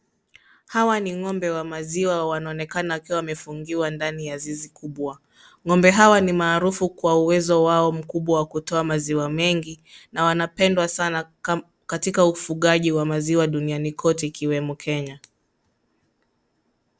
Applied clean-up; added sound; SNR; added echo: none; none; none; none.